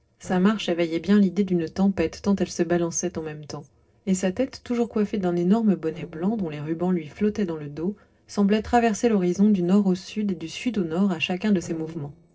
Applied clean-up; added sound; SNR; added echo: neural separator model SepFormer DNS4.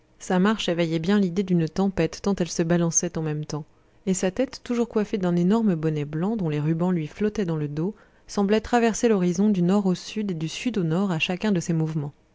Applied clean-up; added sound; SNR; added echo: none; none; none; none.